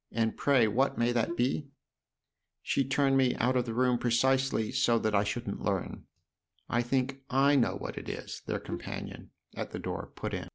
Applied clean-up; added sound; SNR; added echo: none; Wind instrument, woodwind instrument; 11 dB; none.